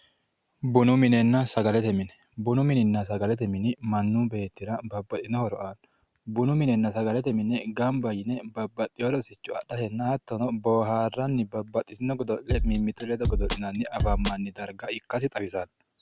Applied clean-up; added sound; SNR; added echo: none; Drum kit; 1 dB; none.